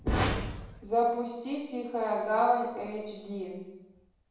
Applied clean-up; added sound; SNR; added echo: none; none; none; reverberation time 0.9 s.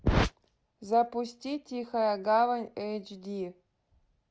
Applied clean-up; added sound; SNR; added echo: none; none; none; none.